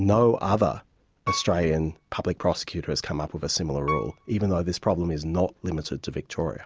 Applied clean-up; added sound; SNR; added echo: none; Piano; 12 dB; none.